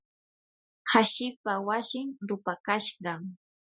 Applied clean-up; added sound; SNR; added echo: none; none; none; none.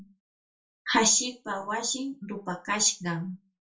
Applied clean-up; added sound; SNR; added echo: none; none; none; reverberation time 0.2 s.